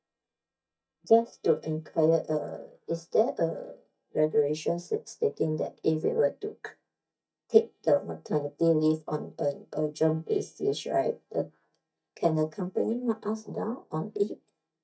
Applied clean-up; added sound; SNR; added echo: neural mask model DeepFilterNet 3.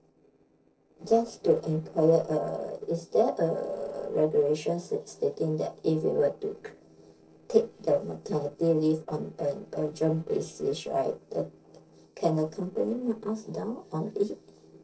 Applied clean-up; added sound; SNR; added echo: neural separator model SepFormer DNS4.